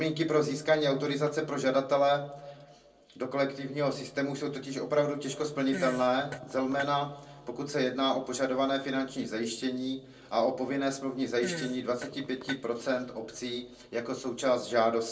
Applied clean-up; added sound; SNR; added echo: neural separator model SepFormer DNS4.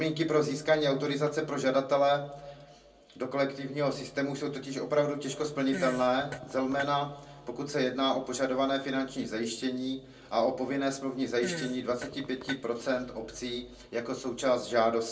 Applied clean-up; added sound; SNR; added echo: none; Fart; 12 dB; reverberation time 0.2 s.